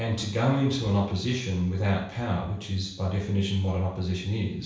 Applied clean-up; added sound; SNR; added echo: none; none; none; reverberation time 0.7 s.